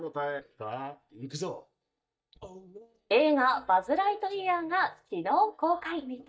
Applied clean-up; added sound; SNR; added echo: neural mask model DeepFilterNet 3.